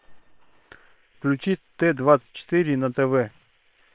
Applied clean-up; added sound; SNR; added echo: neural separator model SepFormer WHAM!.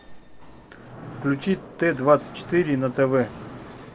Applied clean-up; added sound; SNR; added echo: none; Mechanisms; 16 dB; none.